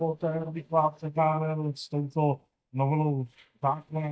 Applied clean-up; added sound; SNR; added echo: neural mask model DeepFilterNet 3.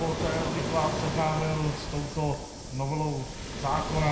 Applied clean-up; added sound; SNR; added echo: none; Waves, surf; 3 dB; reverberation time 0.5 s.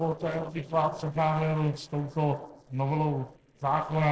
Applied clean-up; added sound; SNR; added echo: neural separator model SepFormer DNS4.